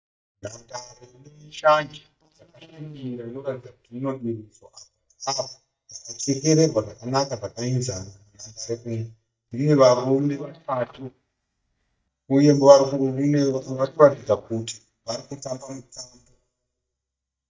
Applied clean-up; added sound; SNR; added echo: neural mask model DeepFilterNet 3.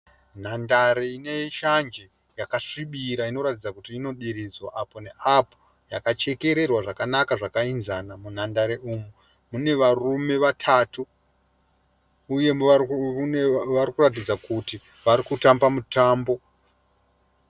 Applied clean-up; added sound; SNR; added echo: none; none; none; none.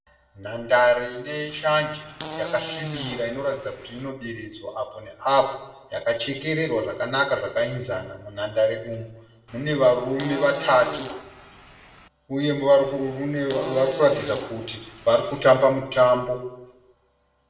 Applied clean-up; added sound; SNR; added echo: none; Fart; 11 dB; reverberation time 0.9 s.